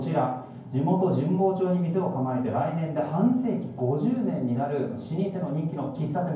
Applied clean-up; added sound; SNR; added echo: none; none; none; reverberation time 0.9 s.